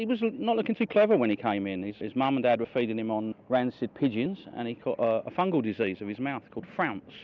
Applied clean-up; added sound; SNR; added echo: none; none; none; none.